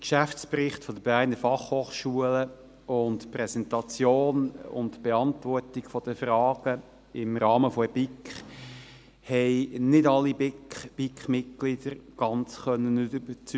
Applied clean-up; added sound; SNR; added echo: none; none; none; none.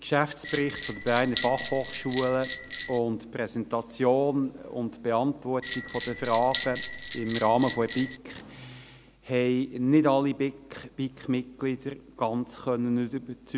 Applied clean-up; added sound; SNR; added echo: none; Bell; 1 dB; none.